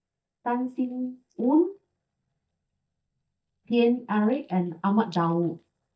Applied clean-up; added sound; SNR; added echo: neural mask model DeepFilterNet 3.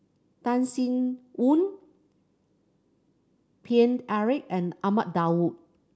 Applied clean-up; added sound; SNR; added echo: none; none; none; none.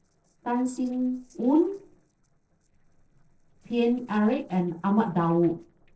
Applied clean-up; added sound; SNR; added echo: neural separator model SepFormer DNS4.